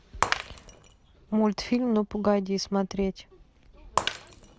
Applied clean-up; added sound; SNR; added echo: none; Shatter; 7 dB; none.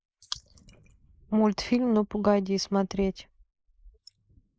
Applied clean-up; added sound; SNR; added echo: neural mask model Resemble Enhance denoiser.